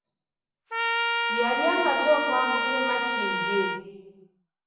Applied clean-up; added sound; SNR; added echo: none; Trumpet; -2 dB; reverberation time 1.2 s.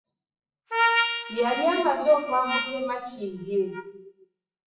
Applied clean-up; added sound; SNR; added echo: classical method WPE with log-MMSE.